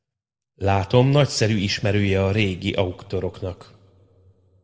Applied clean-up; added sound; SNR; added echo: none; none; none; reverberation time 1.2 s.